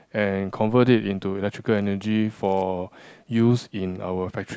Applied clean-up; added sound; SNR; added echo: none; none; none; none.